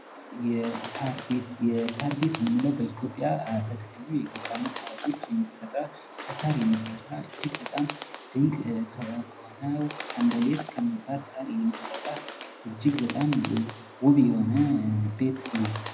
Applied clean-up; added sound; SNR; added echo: none; Bird; 12 dB; reverberation time 0.3 s.